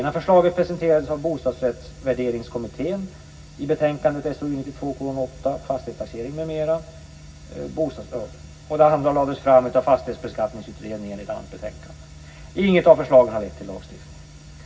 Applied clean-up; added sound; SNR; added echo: none; none; none; reverberation time 0.4 s.